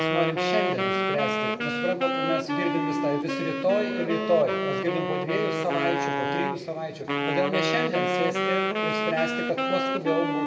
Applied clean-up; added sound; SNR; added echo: none; Wind instrument, woodwind instrument; -1 dB; reverberation time 1.9 s.